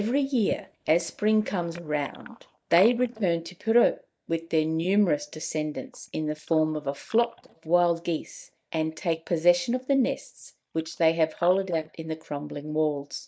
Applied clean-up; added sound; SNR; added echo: neural mask model DeepFilterNet 3.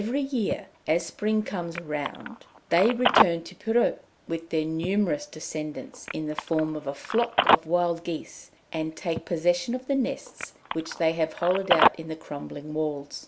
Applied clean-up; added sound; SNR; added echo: none; Telephone; 3 dB; none.